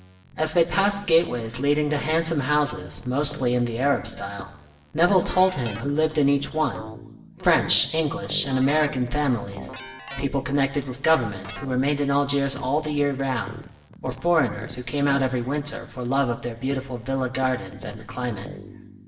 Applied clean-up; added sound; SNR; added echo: none; Keyboard (musical); 16 dB; reverberation time 0.9 s.